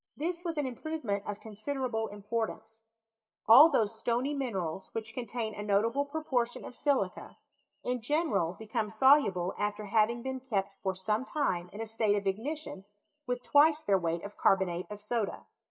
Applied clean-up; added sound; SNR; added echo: neural mask model DeepFilterNet 3.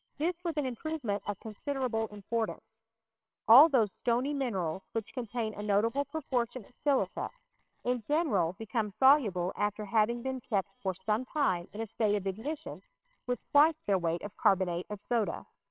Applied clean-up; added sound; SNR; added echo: neural separator model SepFormer WHAMR!.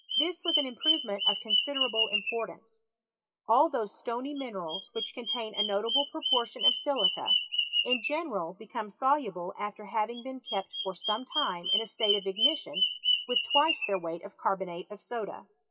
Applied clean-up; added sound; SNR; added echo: classical method WPE with log-MMSE.